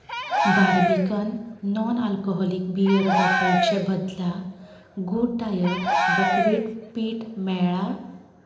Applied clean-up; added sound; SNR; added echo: none; Cheering; 1 dB; reverberation time 0.9 s.